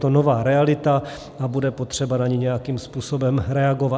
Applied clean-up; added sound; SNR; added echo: none; none; none; none.